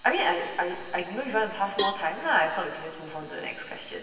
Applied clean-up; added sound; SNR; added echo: none; Cowbell; 8 dB; reverberation time 2.9 s.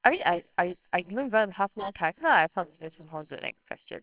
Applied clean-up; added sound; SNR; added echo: neural separator model SepFormer WHAMR!.